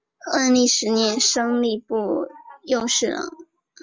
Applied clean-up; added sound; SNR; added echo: none; none; none; none.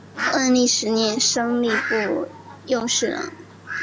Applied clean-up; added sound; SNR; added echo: none; Fowl; 9 dB; none.